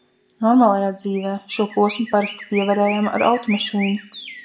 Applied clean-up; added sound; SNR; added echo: none; Chirp, tweet; 15 dB; reverberation time 0.4 s.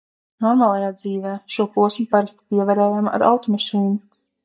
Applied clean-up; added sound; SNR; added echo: neural mask model DeepFilterNet 3.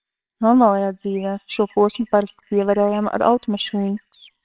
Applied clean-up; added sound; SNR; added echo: neural separator model SepFormer WHAMR!.